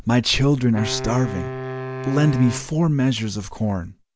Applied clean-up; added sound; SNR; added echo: none; Wind instrument, woodwind instrument; 11 dB; none.